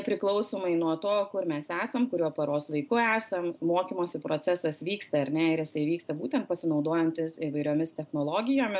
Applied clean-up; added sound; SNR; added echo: none; none; none; none.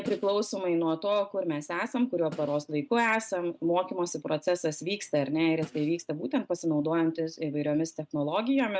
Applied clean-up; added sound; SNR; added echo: neural mask model RNNoise.